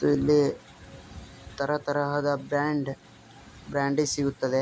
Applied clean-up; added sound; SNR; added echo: none; none; none; none.